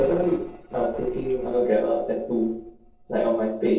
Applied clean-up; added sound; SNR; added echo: neural separator model SepFormer DNS4.